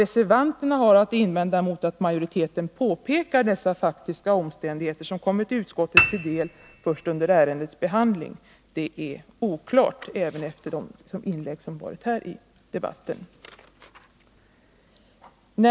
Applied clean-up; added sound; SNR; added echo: none; Piano; 1 dB; none.